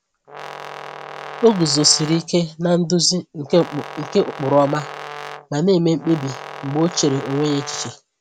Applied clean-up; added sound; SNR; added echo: none; Brass instrument; 14 dB; none.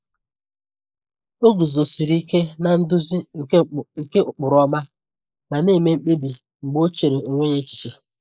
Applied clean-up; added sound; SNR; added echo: neural mask model Resemble Enhance denoiser.